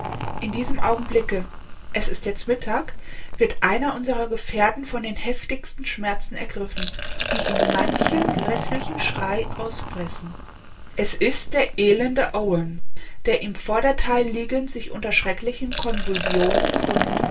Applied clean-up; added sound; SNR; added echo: none; Liquid; 6 dB; reverberation time 0.2 s.